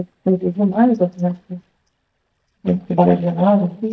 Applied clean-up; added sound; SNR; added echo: neural mask model DeepFilterNet 3.